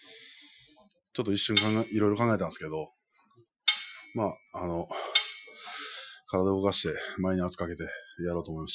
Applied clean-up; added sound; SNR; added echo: classical method Wiener filter.